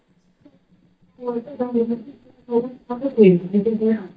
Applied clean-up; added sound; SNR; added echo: neural mask model DeepFilterNet 3.